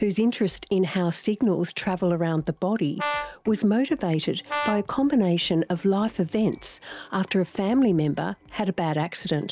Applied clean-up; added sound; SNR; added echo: none; Brass instrument; 8 dB; none.